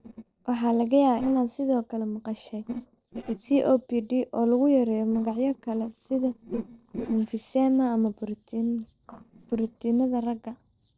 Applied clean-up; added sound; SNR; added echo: neural separator model SepFormer DNS4.